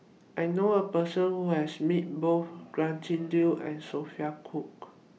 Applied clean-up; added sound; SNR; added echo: none; none; none; none.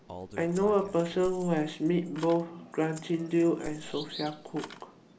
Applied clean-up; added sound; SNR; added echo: none; Bird vocalization, bird call, bird song + Keys jangling; 16 dB; none.